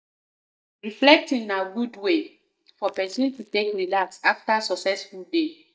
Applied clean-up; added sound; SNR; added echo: neural mask model DeepFilterNet 3.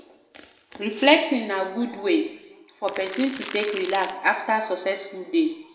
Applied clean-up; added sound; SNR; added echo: none; Crackle; 10 dB; reverberation time 0.8 s.